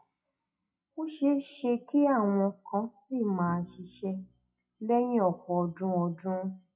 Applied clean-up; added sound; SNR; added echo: classical method WPE with log-MMSE.